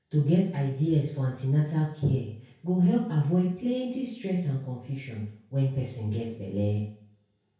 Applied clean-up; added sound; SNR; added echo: none; none; none; reverberation time 0.5 s.